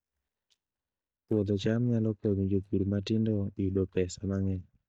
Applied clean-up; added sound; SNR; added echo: neural mask model DeepFilterNet 3.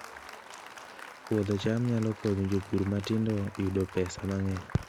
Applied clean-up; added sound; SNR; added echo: none; Applause; 16 dB; none.